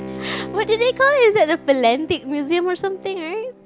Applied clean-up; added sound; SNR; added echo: none; Bowed string instrument; 16 dB; none.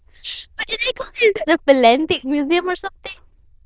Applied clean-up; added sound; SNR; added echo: neural diffusion model UNIVERSE++.